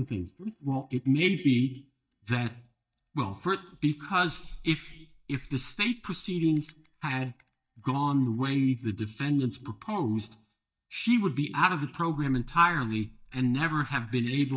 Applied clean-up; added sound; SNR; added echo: neural mask model DeepFilterNet 3.